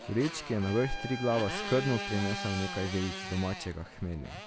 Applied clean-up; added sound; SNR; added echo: none; Trumpet + Motorcycle; 7 dB; none.